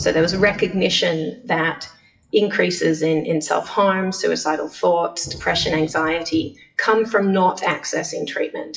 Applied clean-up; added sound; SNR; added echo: classical method WPE with log-MMSE.